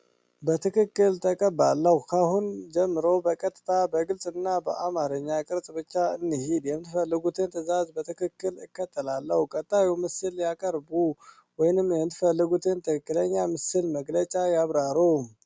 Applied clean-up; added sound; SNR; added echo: none; none; none; none.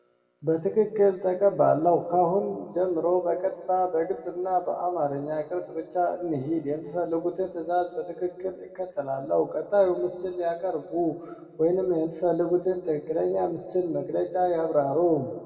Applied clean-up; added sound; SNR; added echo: none; none; none; reverberation time 1.5 s.